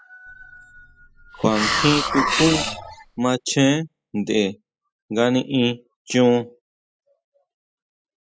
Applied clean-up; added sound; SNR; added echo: classical method spectral subtraction.